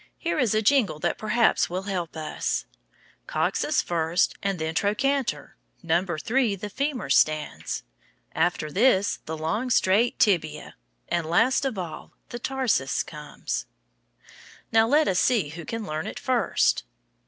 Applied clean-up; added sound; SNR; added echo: none; none; none; none.